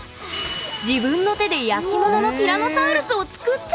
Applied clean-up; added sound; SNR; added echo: none; none; none; none.